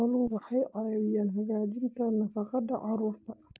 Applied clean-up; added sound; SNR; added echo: neural mask model DeepFilterNet 3.